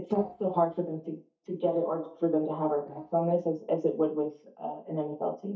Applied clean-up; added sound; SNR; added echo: neural mask model DeepFilterNet 3.